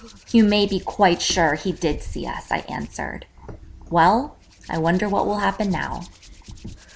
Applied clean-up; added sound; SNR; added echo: none; Hands; 20 dB; none.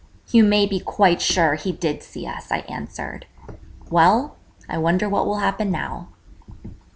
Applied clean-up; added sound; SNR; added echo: none; none; none; none.